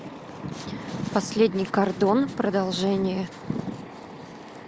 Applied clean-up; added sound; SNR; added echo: none; none; none; none.